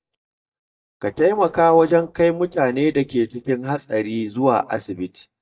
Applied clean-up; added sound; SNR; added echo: neural mask model DeepFilterNet 3.